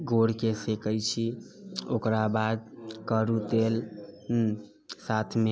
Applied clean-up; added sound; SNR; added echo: none; none; none; none.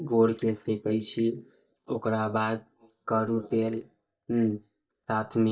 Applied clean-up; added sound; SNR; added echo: neural mask model DeepFilterNet 3.